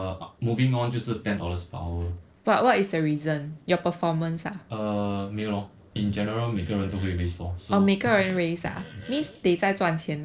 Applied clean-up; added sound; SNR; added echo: neural separator model SepFormer DNS4.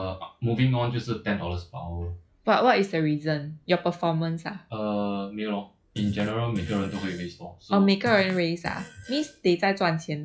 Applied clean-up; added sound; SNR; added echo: classical method log-MMSE.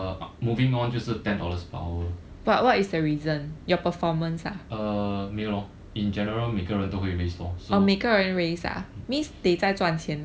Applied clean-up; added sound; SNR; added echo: none; none; none; none.